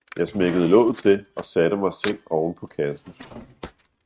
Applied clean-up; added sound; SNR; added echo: neural mask model RNNoise.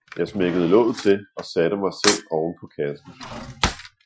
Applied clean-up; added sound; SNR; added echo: classical method Wiener filter.